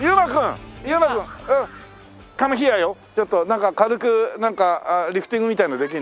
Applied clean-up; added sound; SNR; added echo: none; none; none; none.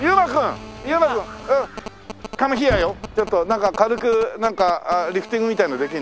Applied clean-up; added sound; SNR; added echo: none; Telephone + Boom; 15 dB; none.